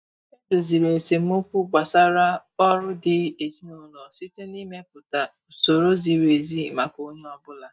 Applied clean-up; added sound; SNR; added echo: neural mask model DeepFilterNet 3.